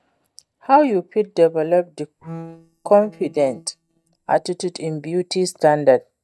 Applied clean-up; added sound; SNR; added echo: neural mask model DeepFilterNet 3.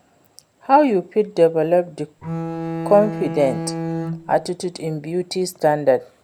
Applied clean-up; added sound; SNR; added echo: none; Bowed string instrument; 6 dB; none.